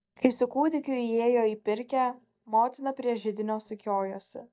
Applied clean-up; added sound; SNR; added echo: neural mask model DeepFilterNet 3.